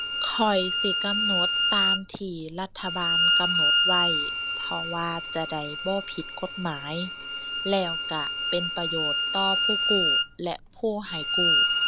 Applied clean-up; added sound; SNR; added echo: none; Bowed string instrument; -5 dB; none.